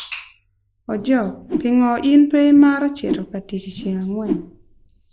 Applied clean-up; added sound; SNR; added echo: neural mask model Resemble Enhance denoiser.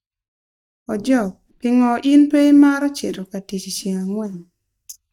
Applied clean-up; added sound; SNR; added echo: neural mask model DeepFilterNet 3.